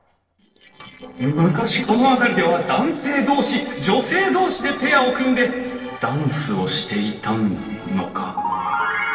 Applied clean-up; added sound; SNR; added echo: neural separator model SepFormer DNS4.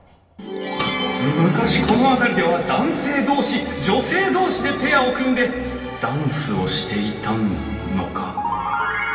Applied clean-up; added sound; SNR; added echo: none; Microwave oven; 14 dB; reverberation time 2.6 s.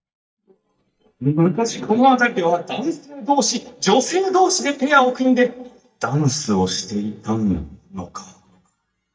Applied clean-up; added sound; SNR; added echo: neural mask model DeepFilterNet 3.